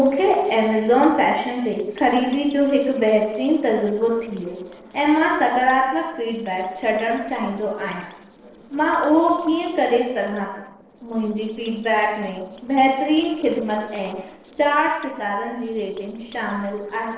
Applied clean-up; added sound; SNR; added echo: neural separator model SepFormer DNS4.